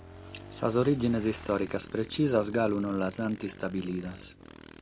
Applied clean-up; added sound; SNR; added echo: none; Motorcycle / Engine; 16 dB; none.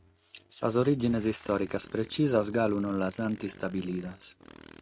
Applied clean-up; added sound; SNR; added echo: neural mask model RNNoise.